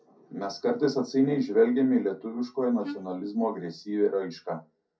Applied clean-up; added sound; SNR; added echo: none; Wind instrument, woodwind instrument; 13 dB; reverberation time 0.3 s.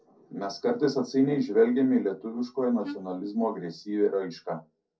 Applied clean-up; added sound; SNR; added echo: neural separator model SepFormer DNS4.